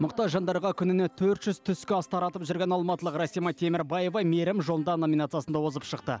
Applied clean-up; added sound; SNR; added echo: none; none; none; none.